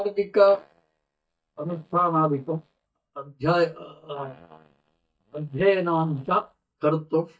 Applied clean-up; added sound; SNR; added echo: neural mask model DeepFilterNet 3.